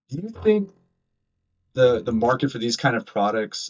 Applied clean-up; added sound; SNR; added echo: neural mask model DeepFilterNet 3.